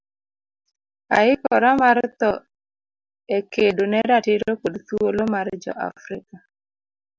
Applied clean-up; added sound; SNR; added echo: none; none; none; none.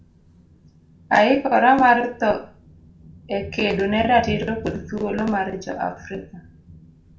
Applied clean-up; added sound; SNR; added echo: none; Thunder; 18 dB; reverberation time 0.3 s.